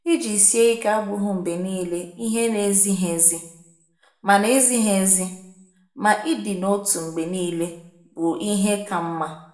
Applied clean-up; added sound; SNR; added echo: none; none; none; reverberation time 0.6 s.